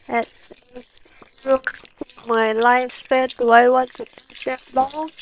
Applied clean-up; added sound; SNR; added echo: neural separator model SepFormer WHAM!.